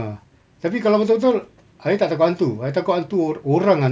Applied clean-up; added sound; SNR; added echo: none; none; none; none.